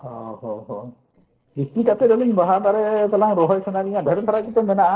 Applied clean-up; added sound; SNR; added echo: neural separator model SepFormer DNS4.